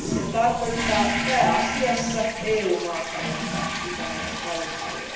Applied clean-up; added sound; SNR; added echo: none; Toilet flush; 2 dB; reverberation time 0.9 s.